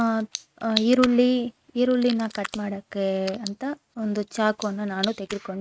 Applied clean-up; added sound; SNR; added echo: neural mask model RNNoise.